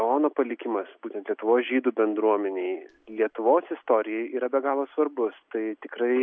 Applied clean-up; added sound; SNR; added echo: none; none; none; none.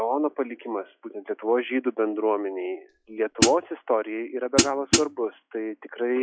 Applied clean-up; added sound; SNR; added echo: classical method log-MMSE.